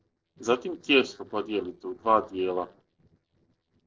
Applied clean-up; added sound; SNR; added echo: neural separator model SepFormer DNS4.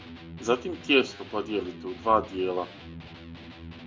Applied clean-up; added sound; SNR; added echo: none; Electric guitar; 14 dB; reverberation time 0.4 s.